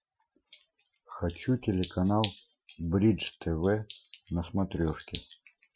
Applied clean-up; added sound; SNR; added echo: classical method Wiener filter.